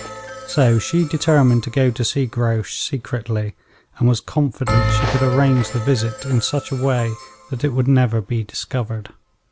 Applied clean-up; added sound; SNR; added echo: none; Bell; 10 dB; none.